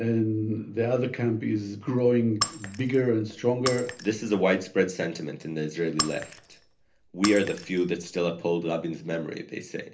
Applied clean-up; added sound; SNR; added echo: none; Shatter; 9 dB; reverberation time 0.3 s.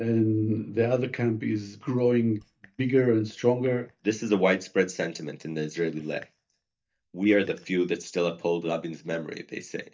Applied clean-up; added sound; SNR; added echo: neural mask model DeepFilterNet 3.